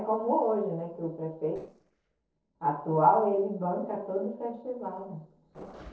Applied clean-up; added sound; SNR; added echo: neural separator model SepFormer DNS4.